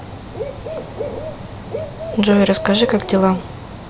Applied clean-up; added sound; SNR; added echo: none; Bird / Dog; 8 dB; none.